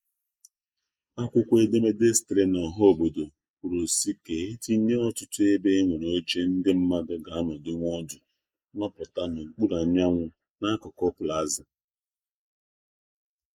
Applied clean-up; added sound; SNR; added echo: neural mask model Resemble Enhance denoiser.